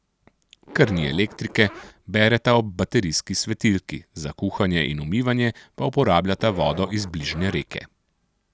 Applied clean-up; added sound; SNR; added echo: none; Zipper (clothing); 18 dB; none.